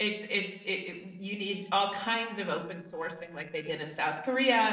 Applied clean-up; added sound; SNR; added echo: neural separator model SepFormer DNS4.